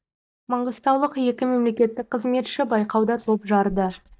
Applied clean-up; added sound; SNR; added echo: neural mask model DeepFilterNet 3.